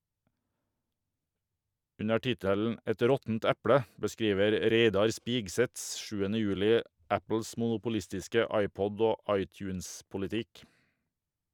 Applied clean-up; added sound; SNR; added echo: none; none; none; none.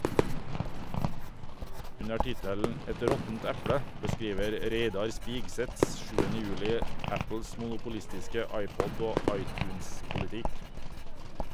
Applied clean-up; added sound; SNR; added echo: none; Writing + Fireworks; -4 dB; none.